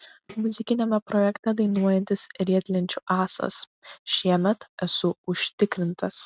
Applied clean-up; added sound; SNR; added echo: neural mask model RNNoise.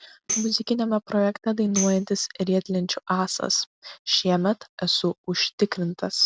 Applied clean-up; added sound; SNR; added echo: none; Tambourine; 11 dB; none.